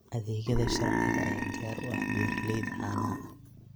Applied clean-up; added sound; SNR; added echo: none; Burping, eructation; -3 dB; none.